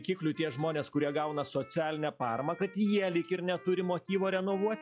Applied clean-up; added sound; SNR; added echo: classical method log-MMSE.